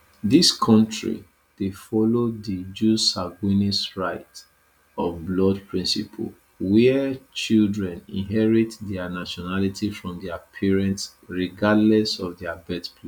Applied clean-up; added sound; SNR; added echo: none; none; none; none.